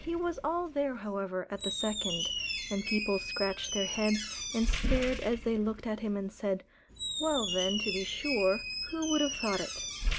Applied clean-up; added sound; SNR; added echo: none; Squeak; 3 dB; none.